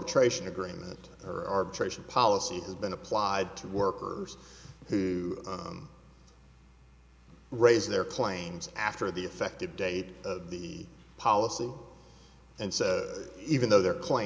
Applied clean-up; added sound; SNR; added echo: none; none; none; none.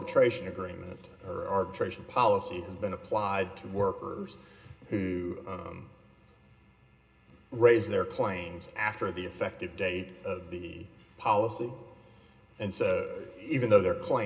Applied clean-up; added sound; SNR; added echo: none; none; none; reverberation time 0.2 s.